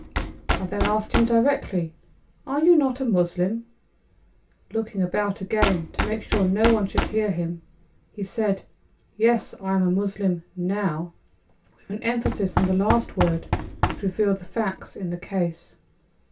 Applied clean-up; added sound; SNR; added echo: none; Knock; 6 dB; reverberation time 0.2 s.